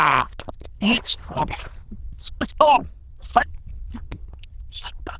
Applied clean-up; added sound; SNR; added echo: neural diffusion model UNIVERSE++.